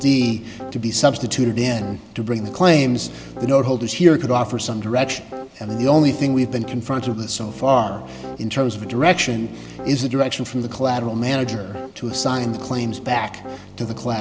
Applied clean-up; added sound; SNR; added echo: none; Piano; 15 dB; none.